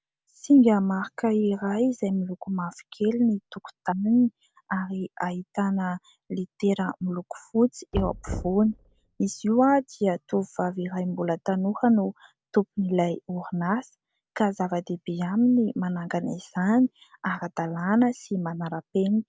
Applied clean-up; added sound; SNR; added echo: none; Knock; 12 dB; none.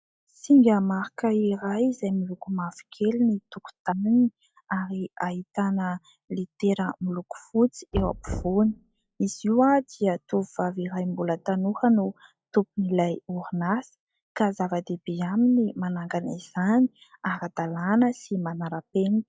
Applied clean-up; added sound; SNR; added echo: classical method log-MMSE.